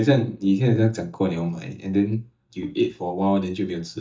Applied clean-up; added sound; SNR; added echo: neural mask model DeepFilterNet 3.